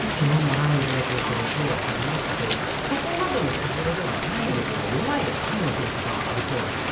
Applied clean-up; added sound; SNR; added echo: none; Rain; 0 dB; reverberation time 0.8 s.